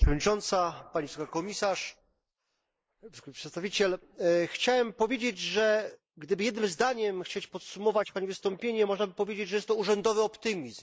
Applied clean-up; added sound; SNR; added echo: neural mask model Resemble Enhance denoiser.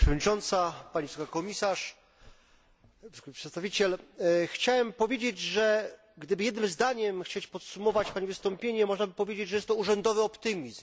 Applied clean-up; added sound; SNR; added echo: none; none; none; none.